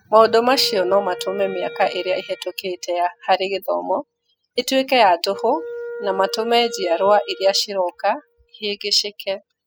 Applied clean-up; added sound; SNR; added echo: classical method spectral subtraction.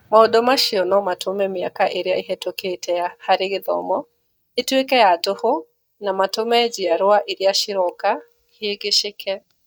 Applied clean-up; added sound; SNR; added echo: neural mask model DeepFilterNet 3.